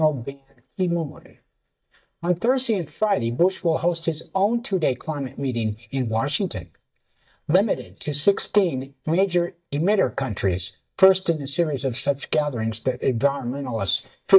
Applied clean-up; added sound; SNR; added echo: neural mask model DeepFilterNet 3.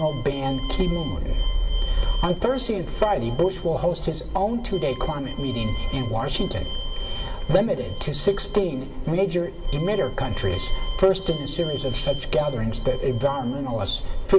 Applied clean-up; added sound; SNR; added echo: none; Bowed string instrument; 16 dB; reverberation time 2.3 s.